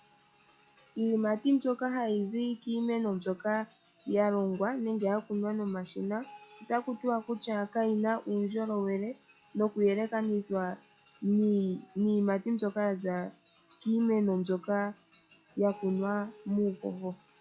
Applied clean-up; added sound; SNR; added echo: classical method log-MMSE.